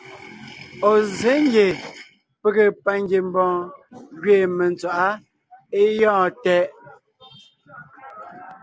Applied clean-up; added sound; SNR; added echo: none; none; none; none.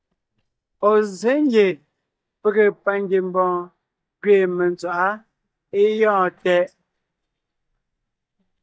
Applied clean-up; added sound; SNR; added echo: neural mask model DeepFilterNet 3.